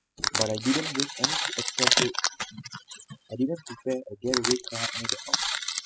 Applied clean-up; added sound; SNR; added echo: classical method spectral subtraction.